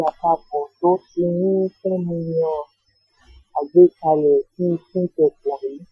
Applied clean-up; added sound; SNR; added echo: classical method Wiener filter.